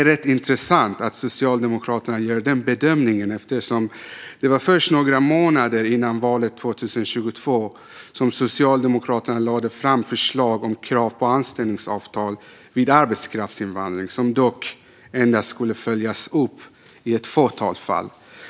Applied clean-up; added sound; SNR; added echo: none; none; none; none.